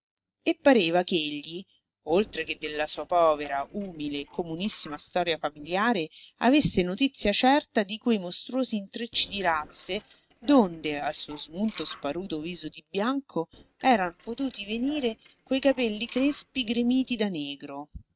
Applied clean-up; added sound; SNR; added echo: neural mask model RNNoise.